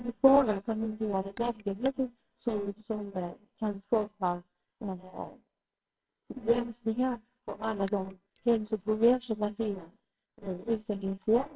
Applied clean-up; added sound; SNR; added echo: neural separator model SepFormer WHAMR!.